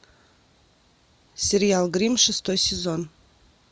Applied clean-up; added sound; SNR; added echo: none; none; none; none.